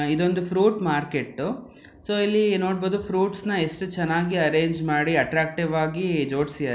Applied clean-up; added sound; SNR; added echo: none; none; none; none.